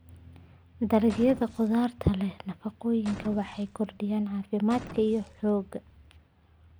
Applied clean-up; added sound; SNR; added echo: none; Boom; 16 dB; none.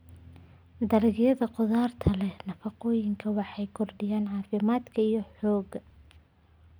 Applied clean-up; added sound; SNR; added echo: none; none; none; none.